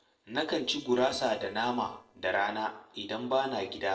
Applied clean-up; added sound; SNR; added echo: neural separator model SepFormer DNS4.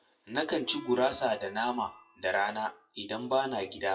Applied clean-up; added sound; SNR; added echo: classical method WPE with log-MMSE.